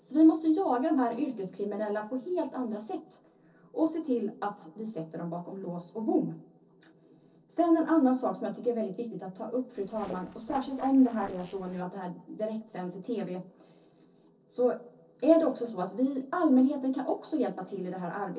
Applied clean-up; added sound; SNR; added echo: neural separator model SepFormer DNS4.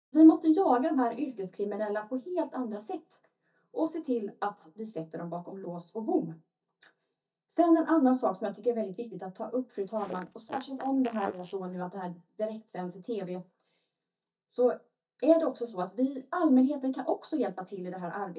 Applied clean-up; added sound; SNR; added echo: neural mask model DeepFilterNet 3.